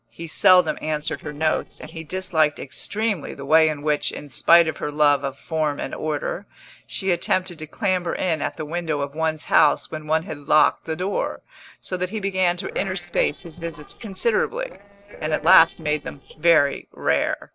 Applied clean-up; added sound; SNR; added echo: neural separator model SepFormer DNS4.